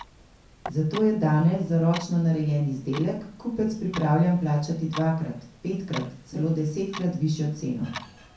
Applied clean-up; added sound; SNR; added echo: none; Clock; 18 dB; reverberation time 0.5 s.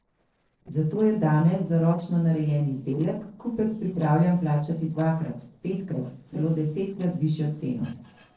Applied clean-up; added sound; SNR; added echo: neural separator model SepFormer DNS4.